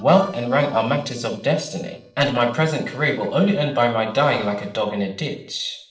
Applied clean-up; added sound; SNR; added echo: neural separator model SepFormer DNS4.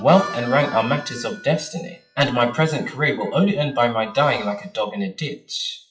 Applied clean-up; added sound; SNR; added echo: classical method WPE with log-MMSE.